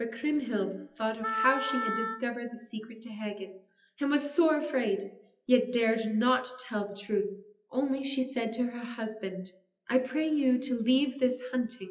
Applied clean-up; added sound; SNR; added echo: classical method WPE with log-MMSE.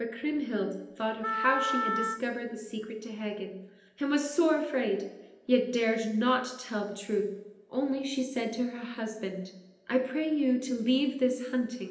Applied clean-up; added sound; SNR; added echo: none; Wind instrument, woodwind instrument; 3 dB; reverberation time 0.9 s.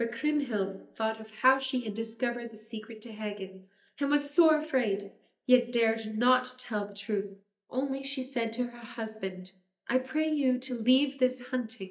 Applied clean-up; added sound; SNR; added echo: neural mask model DeepFilterNet 3.